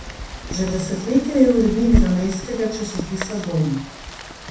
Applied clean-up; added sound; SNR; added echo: none; Rain; 6 dB; reverberation time 0.7 s.